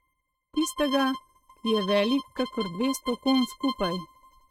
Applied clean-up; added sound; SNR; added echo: neural mask model RNNoise.